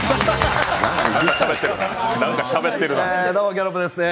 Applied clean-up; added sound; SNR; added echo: none; none; none; none.